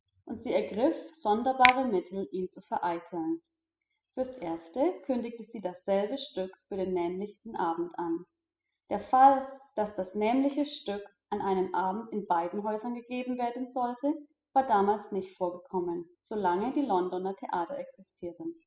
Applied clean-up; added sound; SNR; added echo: classical method spectral subtraction.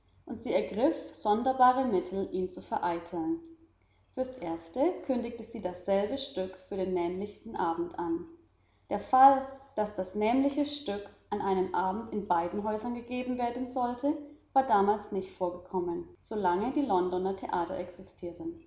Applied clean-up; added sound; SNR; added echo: none; none; none; none.